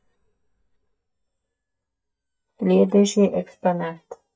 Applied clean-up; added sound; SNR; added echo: neural mask model DeepFilterNet 3.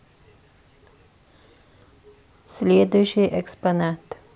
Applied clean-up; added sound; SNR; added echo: none; none; none; none.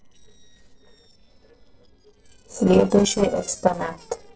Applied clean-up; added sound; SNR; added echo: neural separator model SepFormer DNS4.